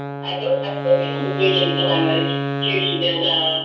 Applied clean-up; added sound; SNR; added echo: none; Wind instrument, woodwind instrument; 4 dB; reverberation time 0.6 s.